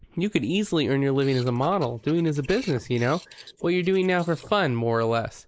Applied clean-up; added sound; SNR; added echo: neural mask model Resemble Enhance denoiser.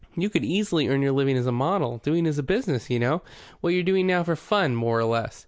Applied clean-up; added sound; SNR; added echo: none; none; none; none.